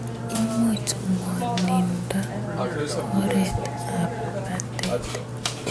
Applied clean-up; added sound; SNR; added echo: none; Burping, eructation; 1 dB; none.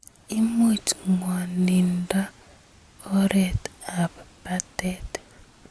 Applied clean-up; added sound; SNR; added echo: none; none; none; none.